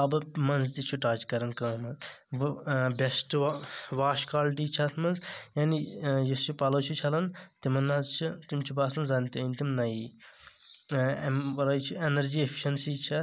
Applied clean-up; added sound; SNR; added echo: none; none; none; none.